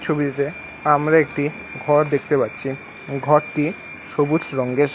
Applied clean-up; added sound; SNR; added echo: none; none; none; none.